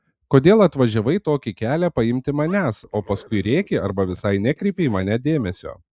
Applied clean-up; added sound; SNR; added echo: neural mask model Resemble Enhance denoiser.